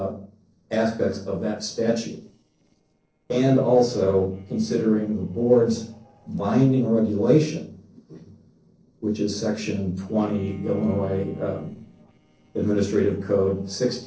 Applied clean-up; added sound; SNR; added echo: neural separator model SepFormer DNS4.